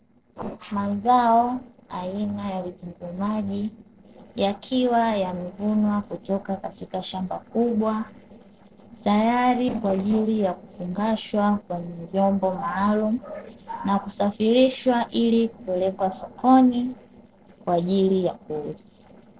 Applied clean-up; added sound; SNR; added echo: neural separator model SepFormer DNS4.